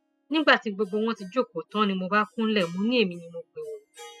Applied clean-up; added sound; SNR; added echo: classical method spectral subtraction.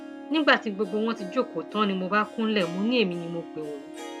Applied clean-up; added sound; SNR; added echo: none; Harp; 13 dB; none.